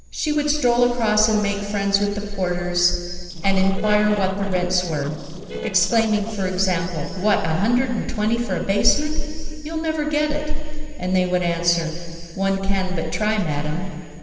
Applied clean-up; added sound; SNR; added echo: neural separator model SepFormer DNS4.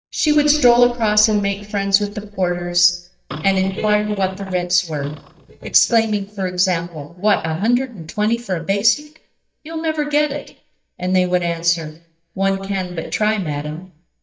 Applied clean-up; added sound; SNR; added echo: neural mask model DeepFilterNet 3.